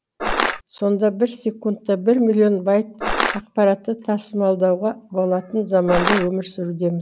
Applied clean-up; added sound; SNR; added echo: none; Crushing; 1 dB; none.